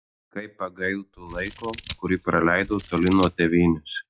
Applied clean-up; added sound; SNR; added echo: classical method log-MMSE.